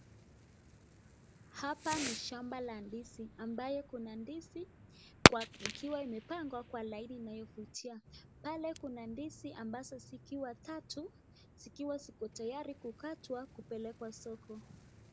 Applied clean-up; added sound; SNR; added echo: none; Fireworks; -4 dB; none.